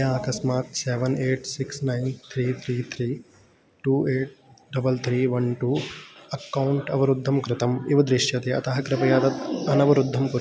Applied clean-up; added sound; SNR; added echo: none; none; none; none.